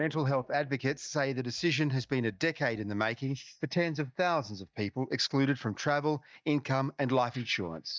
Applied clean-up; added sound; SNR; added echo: neural mask model DeepFilterNet 3.